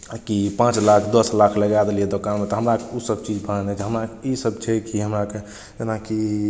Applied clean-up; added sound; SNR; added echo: none; none; none; none.